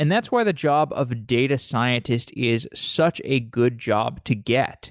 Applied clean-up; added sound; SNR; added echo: none; none; none; none.